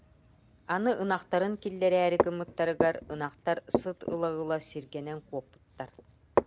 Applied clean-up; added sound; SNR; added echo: none; Walk, footsteps; 5 dB; none.